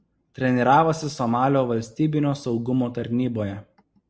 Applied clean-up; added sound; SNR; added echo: none; none; none; none.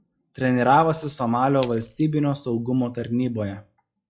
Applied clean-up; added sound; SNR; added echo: classical method log-MMSE.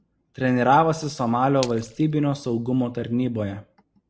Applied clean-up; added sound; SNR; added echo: none; Splash, splatter; 18 dB; none.